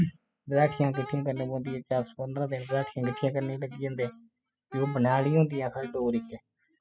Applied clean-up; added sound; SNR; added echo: classical method spectral subtraction.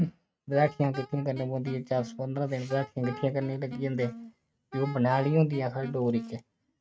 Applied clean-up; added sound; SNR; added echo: neural mask model RNNoise.